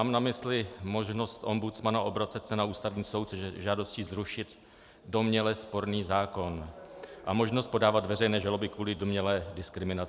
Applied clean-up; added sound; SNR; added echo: none; none; none; none.